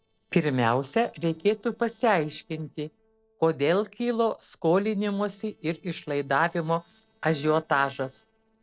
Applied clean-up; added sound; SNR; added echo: neural separator model SepFormer DNS4.